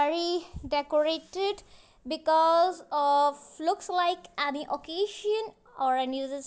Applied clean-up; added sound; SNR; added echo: none; none; none; none.